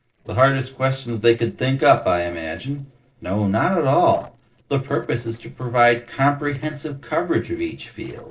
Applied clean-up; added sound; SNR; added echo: neural separator model SepFormer DNS4.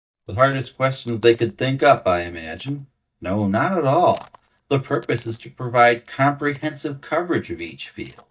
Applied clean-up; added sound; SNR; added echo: neural mask model DeepFilterNet 3.